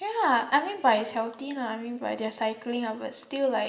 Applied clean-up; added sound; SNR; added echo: none; none; none; reverberation time 0.8 s.